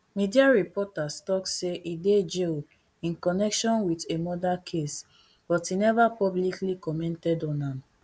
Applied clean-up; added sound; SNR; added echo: none; none; none; none.